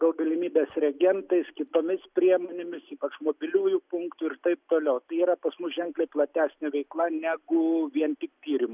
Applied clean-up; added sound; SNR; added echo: none; none; none; none.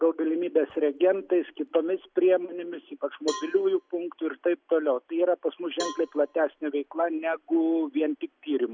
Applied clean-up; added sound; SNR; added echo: none; Cowbell; 17 dB; none.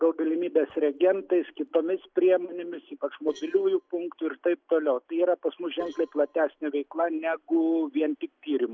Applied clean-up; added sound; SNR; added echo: neural separator model SepFormer DNS4.